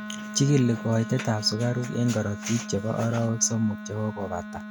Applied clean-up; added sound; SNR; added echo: none; Wind instrument, woodwind instrument; 11 dB; none.